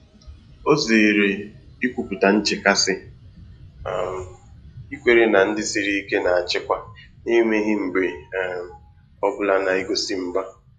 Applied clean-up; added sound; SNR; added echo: classical method log-MMSE.